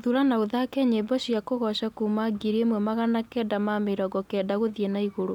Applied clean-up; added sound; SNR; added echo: none; none; none; none.